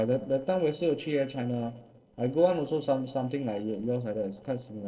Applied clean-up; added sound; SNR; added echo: neural separator model SepFormer DNS4.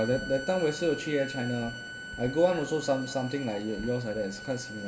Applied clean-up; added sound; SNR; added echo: none; Bowed string instrument; 12 dB; reverberation time 2.0 s.